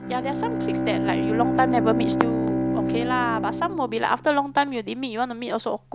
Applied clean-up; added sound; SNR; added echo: none; Bowed string instrument; 1 dB; none.